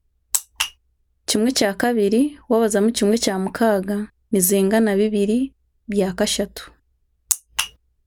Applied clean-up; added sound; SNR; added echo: none; none; none; none.